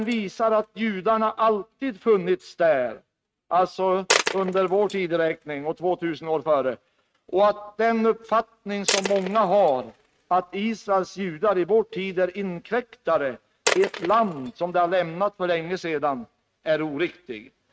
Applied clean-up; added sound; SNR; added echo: neural mask model RNNoise.